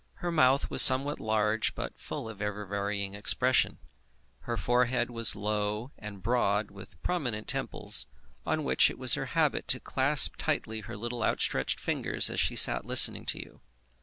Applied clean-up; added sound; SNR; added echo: none; none; none; none.